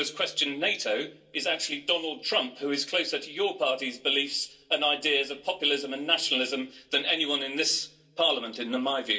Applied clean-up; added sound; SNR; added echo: none; none; none; reverberation time 0.2 s.